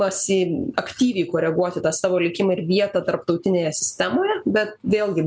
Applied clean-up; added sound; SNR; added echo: none; none; none; none.